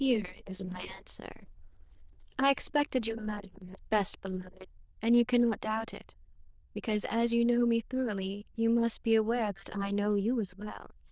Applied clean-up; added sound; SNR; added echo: neural diffusion model UNIVERSE++.